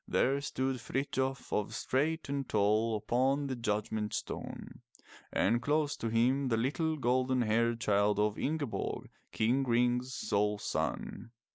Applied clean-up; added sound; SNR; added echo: none; none; none; none.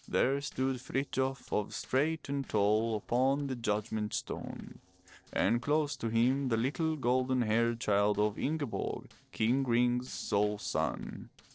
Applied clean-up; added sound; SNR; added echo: neural separator model SepFormer DNS4.